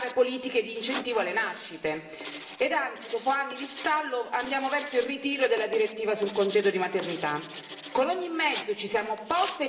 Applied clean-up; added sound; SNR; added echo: none; Writing; 12 dB; reverberation time 2.5 s.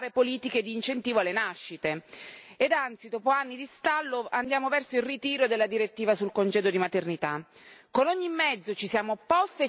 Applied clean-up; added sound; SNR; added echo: none; none; none; none.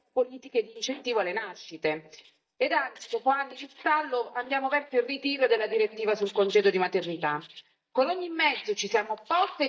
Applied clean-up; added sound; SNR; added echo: neural mask model DeepFilterNet 3.